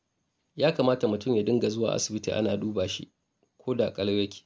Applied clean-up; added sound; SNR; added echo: none; none; none; none.